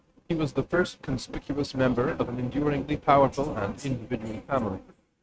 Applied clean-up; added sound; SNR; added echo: neural mask model RNNoise.